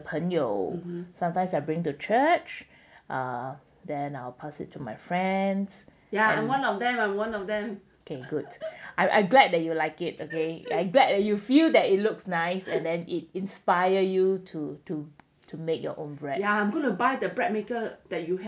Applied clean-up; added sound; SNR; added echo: none; none; none; none.